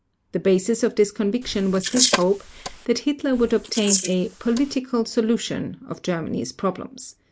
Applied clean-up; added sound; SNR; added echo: neural mask model Resemble Enhance denoiser.